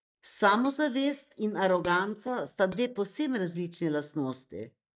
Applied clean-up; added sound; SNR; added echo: neural mask model DeepFilterNet 3.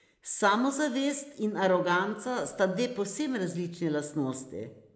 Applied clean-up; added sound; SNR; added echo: none; none; none; none.